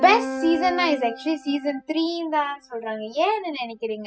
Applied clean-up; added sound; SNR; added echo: classical method spectral subtraction.